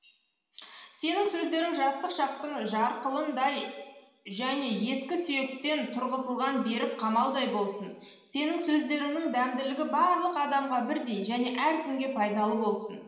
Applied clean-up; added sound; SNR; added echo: none; none; none; reverberation time 1.1 s.